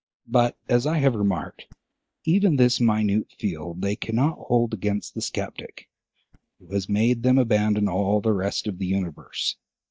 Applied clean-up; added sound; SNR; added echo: neural mask model DeepFilterNet 3.